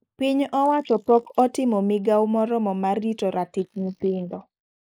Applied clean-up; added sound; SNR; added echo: neural mask model Resemble Enhance denoiser.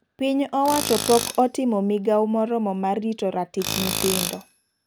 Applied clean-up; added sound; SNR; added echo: none; Tools; 9 dB; none.